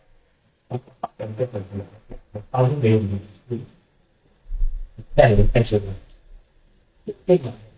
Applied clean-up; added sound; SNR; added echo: neural mask model DeepFilterNet 3.